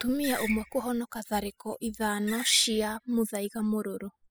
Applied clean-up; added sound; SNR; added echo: classical method spectral subtraction.